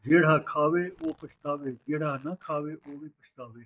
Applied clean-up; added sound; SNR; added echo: neural mask model DeepFilterNet 3.